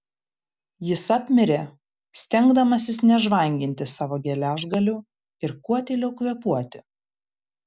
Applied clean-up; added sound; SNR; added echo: none; none; none; none.